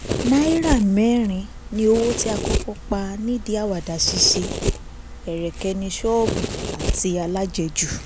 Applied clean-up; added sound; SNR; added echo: none; Domestic sounds, home sounds; 6 dB; none.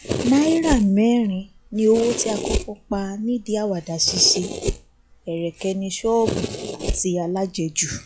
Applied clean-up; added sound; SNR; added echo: classical method log-MMSE.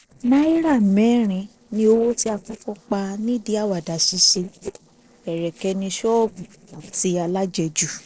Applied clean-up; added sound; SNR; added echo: neural separator model SepFormer DNS4.